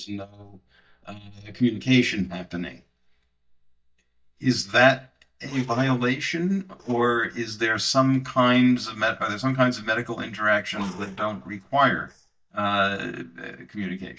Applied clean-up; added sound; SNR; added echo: neural mask model DeepFilterNet 3.